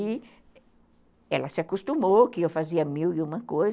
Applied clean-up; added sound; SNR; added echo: none; none; none; none.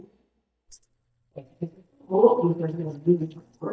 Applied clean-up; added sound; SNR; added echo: neural mask model DeepFilterNet 3.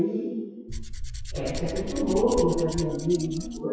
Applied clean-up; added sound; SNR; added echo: classical method WPE with log-MMSE.